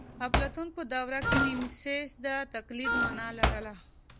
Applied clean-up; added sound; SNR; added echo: none; Wind instrument, woodwind instrument + Drawer open or close; -2 dB; none.